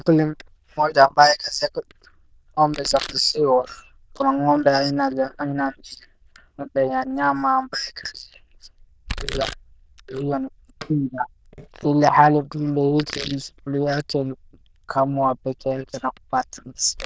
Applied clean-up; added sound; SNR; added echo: neural diffusion model UNIVERSE++.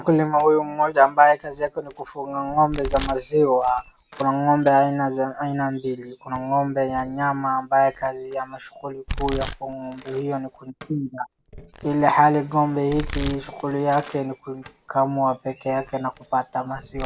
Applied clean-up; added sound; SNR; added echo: none; Domestic sounds, home sounds; 16 dB; none.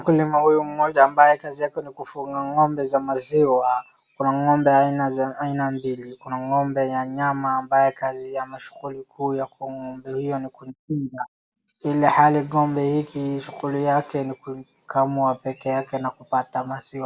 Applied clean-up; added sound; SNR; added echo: none; none; none; none.